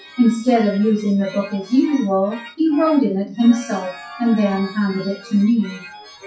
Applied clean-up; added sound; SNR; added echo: classical method WPE with log-MMSE.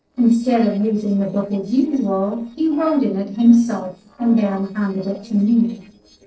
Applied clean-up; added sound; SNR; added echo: neural separator model SepFormer DNS4.